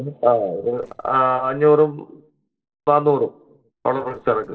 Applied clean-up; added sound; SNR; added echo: neural separator model SepFormer DNS4.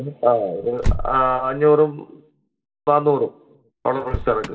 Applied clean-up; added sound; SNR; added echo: none; Motor vehicle (road); 8 dB; reverberation time 0.3 s.